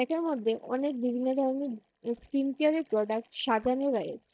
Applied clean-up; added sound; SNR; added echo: neural mask model DeepFilterNet 3.